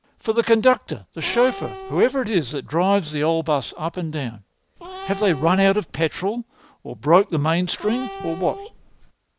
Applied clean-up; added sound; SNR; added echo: none; Cat; 13 dB; none.